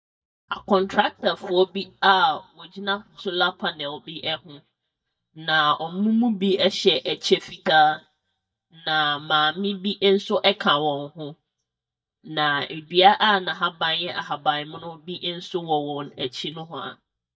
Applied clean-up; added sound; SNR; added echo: neural mask model DeepFilterNet 3.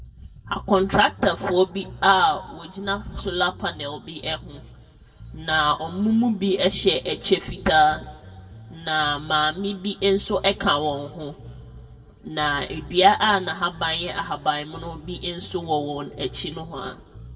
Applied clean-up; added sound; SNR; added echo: none; Bass guitar; 19 dB; reverberation time 1.6 s.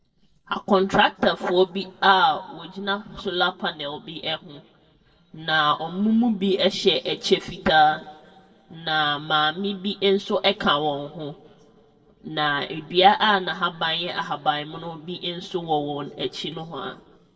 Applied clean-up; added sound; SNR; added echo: neural separator model SepFormer DNS4.